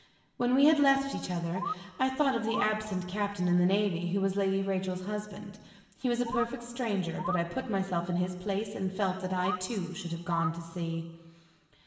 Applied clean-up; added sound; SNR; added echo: none; Bird; 11 dB; reverberation time 1.1 s.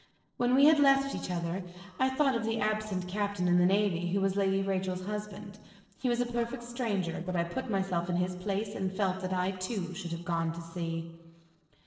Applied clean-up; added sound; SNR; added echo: neural separator model SepFormer DNS4.